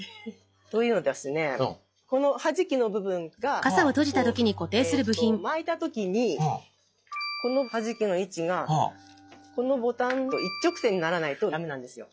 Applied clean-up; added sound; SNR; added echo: classical method log-MMSE.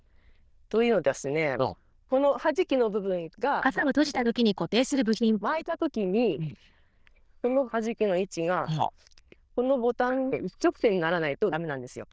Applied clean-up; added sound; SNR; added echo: neural diffusion model UNIVERSE++.